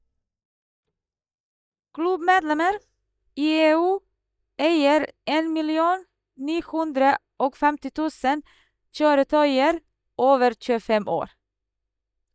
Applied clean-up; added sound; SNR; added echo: neural mask model DeepFilterNet 3.